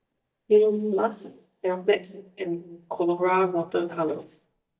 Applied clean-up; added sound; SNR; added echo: neural mask model DeepFilterNet 3.